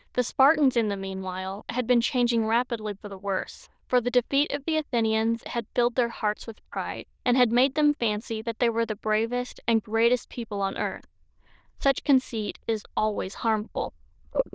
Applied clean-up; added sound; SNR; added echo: neural diffusion model UNIVERSE++.